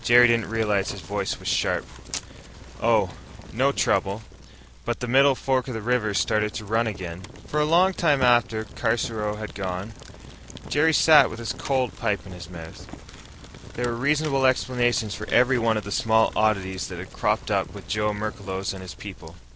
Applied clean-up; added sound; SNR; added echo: none; Fire; 16 dB; none.